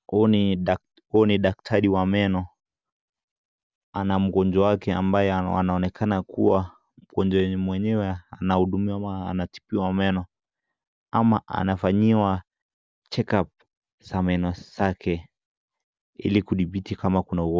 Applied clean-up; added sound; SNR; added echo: none; none; none; none.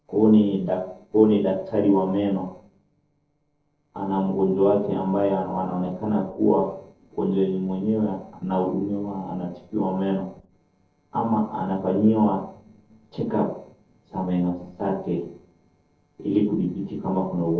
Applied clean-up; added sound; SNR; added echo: neural separator model SepFormer DNS4.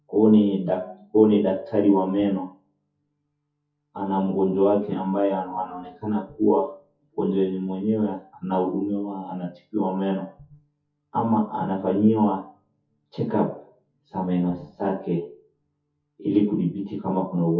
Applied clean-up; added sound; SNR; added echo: classical method WPE with log-MMSE.